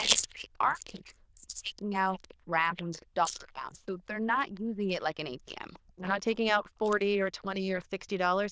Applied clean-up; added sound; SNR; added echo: neural diffusion model UNIVERSE++.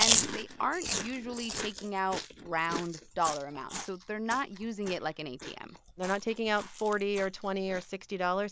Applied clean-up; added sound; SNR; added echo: none; Chewing, mastication; 3 dB; none.